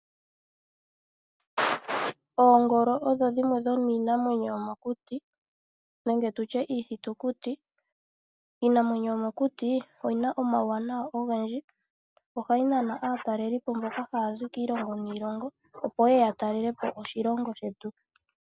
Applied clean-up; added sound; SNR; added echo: none; none; none; none.